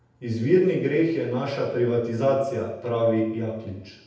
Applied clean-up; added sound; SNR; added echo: none; none; none; reverberation time 0.8 s.